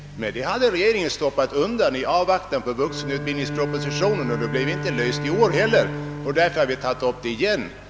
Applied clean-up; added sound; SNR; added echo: none; Bowed string instrument; 9 dB; none.